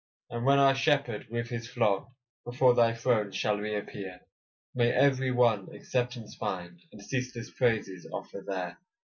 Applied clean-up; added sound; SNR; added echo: neural mask model Resemble Enhance denoiser.